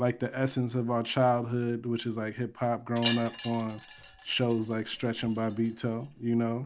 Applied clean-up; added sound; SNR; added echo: none; Wind chime; 13 dB; none.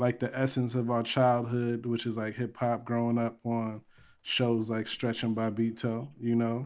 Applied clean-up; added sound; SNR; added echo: none; none; none; none.